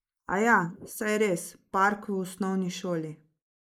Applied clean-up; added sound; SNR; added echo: neural mask model Resemble Enhance denoiser.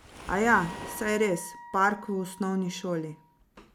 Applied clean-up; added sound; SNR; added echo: none; Wind instrument, woodwind instrument + Waves, surf; 15 dB; none.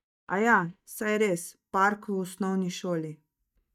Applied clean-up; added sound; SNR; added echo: neural mask model DeepFilterNet 3.